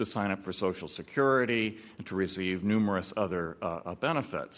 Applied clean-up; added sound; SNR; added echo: none; none; none; none.